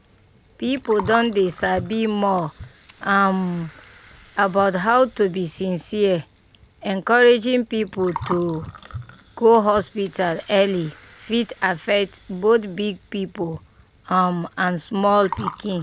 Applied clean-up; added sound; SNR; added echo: none; Gurgling; 18 dB; none.